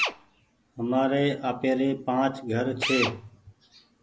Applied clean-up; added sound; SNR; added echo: none; Drill; 8 dB; none.